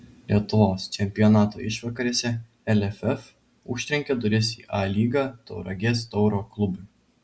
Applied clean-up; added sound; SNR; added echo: none; none; none; none.